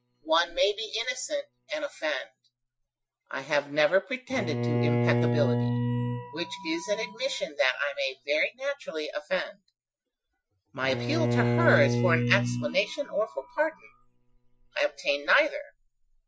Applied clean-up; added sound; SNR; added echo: classical method Wiener filter.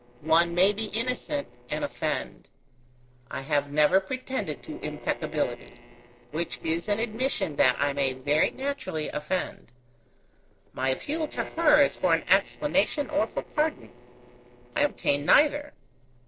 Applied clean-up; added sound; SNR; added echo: neural separator model SepFormer DNS4.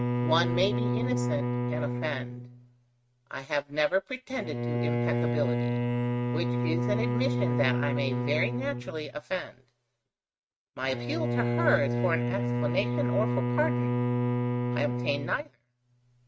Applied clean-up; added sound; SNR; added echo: neural mask model RNNoise.